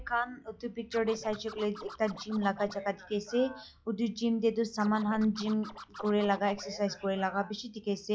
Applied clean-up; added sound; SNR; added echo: classical method log-MMSE.